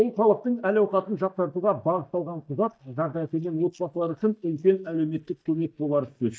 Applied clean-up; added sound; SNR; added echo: neural mask model DeepFilterNet 3.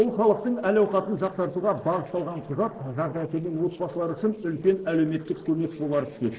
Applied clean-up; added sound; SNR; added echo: neural separator model SepFormer DNS4.